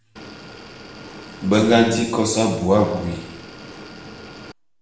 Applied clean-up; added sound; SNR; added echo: none; Motor vehicle (road) / Engine; 16 dB; reverberation time 0.9 s.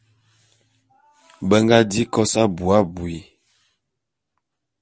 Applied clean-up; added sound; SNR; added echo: none; none; none; none.